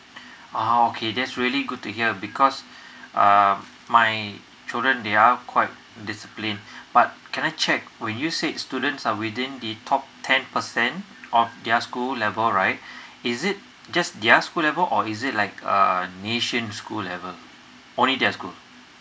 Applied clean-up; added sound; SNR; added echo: none; none; none; none.